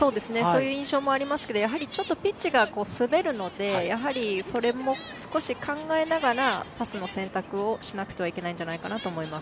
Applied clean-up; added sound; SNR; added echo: none; none; none; none.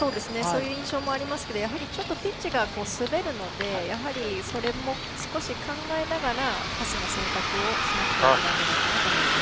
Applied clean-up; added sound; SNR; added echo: none; Bus; -2 dB; none.